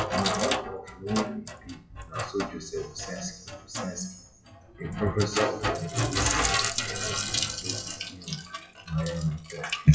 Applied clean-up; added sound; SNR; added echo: classical method WPE with log-MMSE.